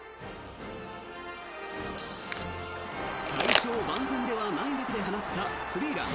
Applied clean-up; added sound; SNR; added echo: none; Crumpling, crinkling; -2 dB; none.